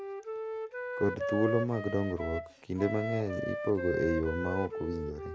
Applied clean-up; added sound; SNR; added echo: none; Wind instrument, woodwind instrument; 4 dB; none.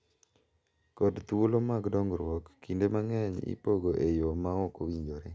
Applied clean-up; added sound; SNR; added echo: none; none; none; none.